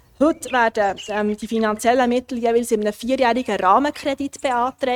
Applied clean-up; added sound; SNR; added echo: neural mask model RNNoise.